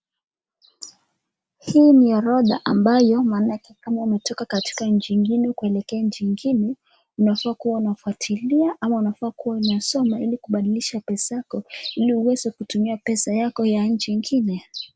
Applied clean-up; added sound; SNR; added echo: none; none; none; none.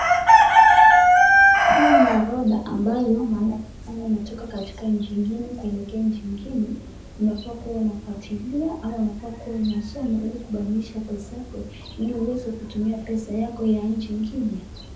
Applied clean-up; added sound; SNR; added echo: none; Chicken, rooster; -4 dB; reverberation time 0.7 s.